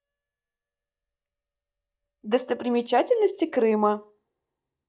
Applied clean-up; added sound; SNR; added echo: neural mask model DeepFilterNet 3.